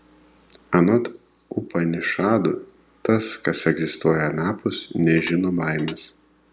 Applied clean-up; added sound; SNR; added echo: none; Tap / Dishes, pots, and pans; 17 dB; none.